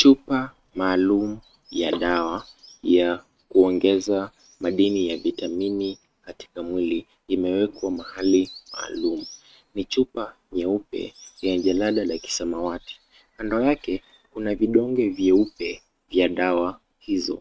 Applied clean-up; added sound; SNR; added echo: neural mask model RNNoise.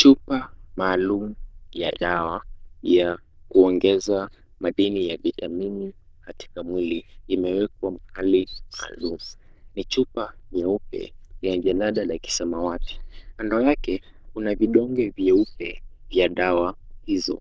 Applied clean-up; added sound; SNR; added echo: neural diffusion model UNIVERSE++.